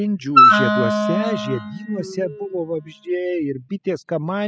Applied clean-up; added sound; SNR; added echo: classical method spectral subtraction.